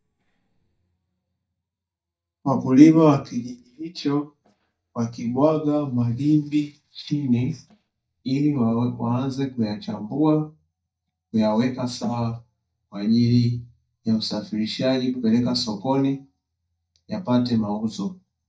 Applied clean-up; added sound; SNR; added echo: neural mask model DeepFilterNet 3.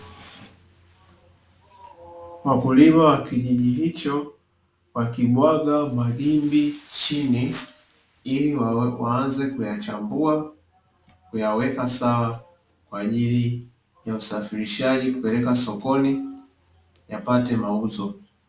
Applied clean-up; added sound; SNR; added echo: none; none; none; none.